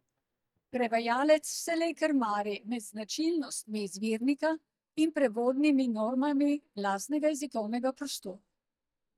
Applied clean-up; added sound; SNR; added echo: neural mask model DeepFilterNet 3.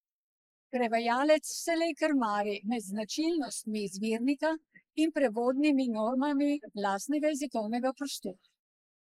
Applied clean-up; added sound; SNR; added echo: neural mask model Resemble Enhance denoiser.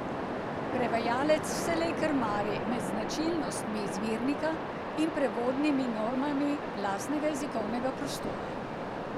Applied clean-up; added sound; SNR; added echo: none; Waves, surf; 2 dB; none.